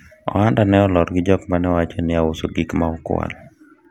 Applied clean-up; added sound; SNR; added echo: none; none; none; none.